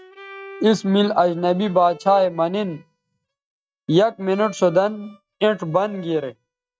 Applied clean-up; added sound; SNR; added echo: neural mask model RNNoise.